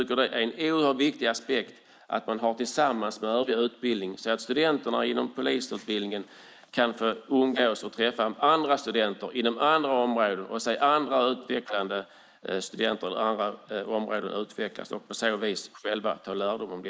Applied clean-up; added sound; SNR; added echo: neural mask model Resemble Enhance denoiser.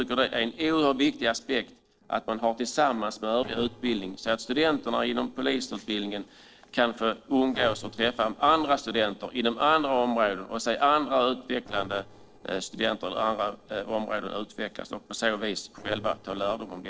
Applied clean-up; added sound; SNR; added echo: neural separator model SepFormer DNS4.